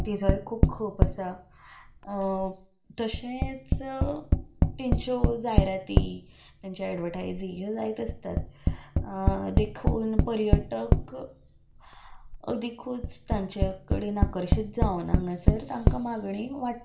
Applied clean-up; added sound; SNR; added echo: none; Tap; -4 dB; reverberation time 0.4 s.